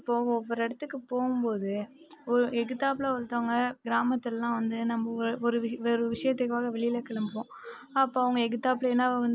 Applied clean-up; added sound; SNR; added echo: none; none; none; none.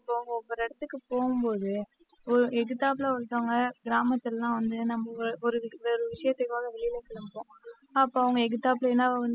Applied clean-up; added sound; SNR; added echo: classical method spectral subtraction.